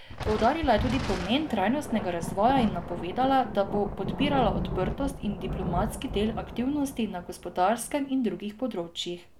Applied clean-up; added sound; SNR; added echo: none; Thunder; 7 dB; none.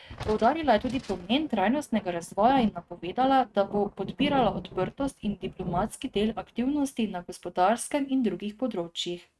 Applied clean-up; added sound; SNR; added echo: neural mask model RNNoise.